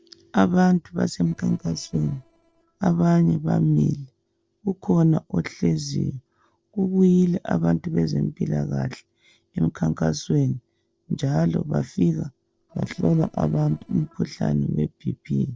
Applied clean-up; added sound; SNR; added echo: neural separator model SepFormer DNS4.